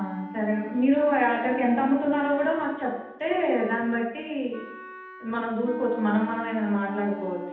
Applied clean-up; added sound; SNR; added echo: none; Wind instrument, woodwind instrument; 14 dB; reverberation time 0.8 s.